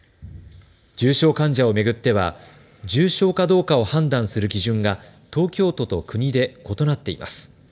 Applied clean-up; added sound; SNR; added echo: none; none; none; reverberation time 0.6 s.